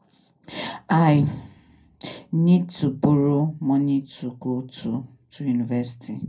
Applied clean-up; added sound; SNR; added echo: none; none; none; reverberation time 0.2 s.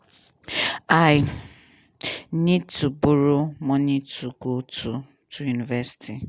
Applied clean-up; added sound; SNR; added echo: none; none; none; none.